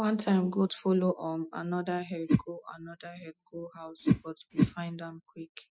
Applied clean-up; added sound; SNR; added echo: classical method spectral subtraction.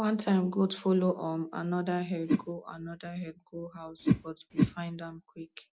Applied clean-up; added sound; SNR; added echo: neural mask model Resemble Enhance denoiser.